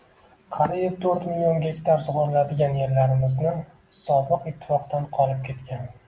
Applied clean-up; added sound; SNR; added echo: none; none; none; none.